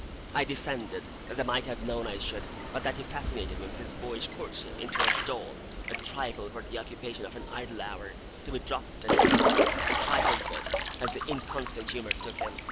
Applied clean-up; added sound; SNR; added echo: none; Drip / Trickle, dribble / Water / Splash, splatter; -4 dB; none.